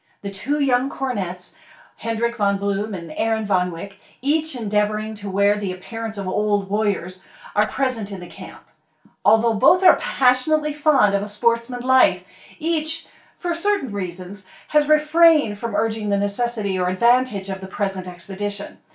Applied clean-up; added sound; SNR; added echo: none; Splash, splatter; 18 dB; reverberation time 0.3 s.